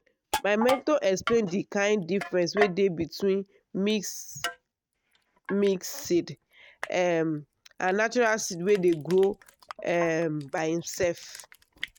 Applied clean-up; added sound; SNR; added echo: neural mask model RNNoise.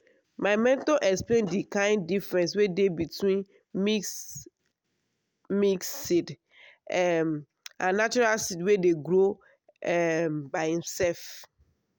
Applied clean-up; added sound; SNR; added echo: none; none; none; none.